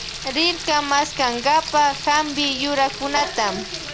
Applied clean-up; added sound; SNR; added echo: none; Frying (food); 9 dB; none.